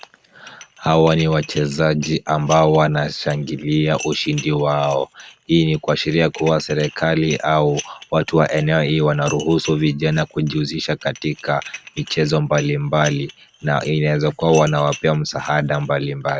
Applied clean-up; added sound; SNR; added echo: none; Dishes, pots, and pans; 19 dB; none.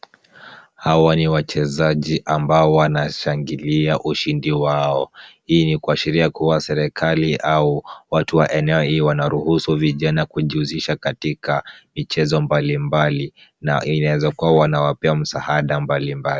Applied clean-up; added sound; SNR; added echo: none; none; none; none.